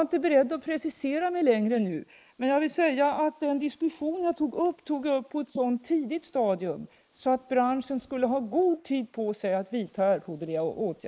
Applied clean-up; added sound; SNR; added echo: neural mask model Resemble Enhance denoiser.